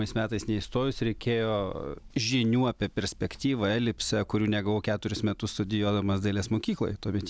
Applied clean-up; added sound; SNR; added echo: none; none; none; none.